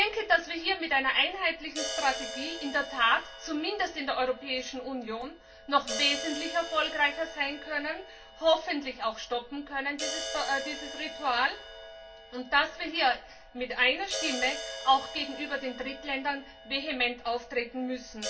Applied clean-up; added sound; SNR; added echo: none; Crash cymbal; 11 dB; reverberation time 0.2 s.